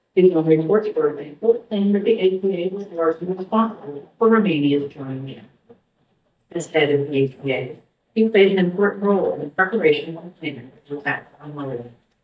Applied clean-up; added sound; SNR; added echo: neural mask model DeepFilterNet 3.